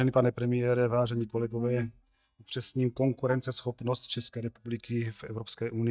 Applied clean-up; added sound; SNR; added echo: neural mask model DeepFilterNet 3.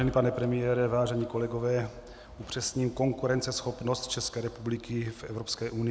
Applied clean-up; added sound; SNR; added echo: none; none; none; none.